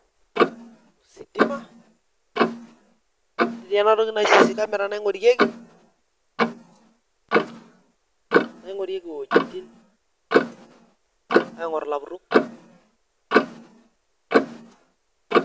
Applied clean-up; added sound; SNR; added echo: none; Clock; -2 dB; none.